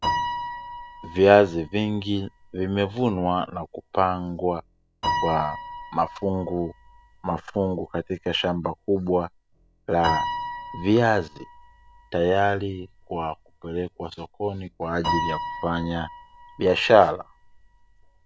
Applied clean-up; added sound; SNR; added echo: none; Piano; 10 dB; none.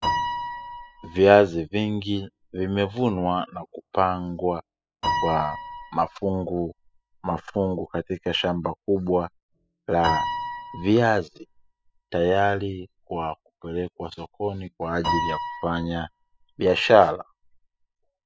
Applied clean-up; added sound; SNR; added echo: classical method spectral subtraction.